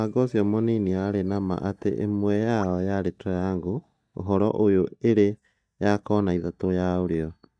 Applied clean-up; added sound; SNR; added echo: neural mask model DeepFilterNet 3.